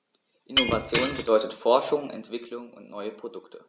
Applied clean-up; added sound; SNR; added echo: none; Shatter; 3 dB; none.